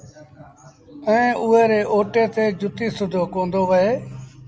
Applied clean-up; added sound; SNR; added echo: none; none; none; none.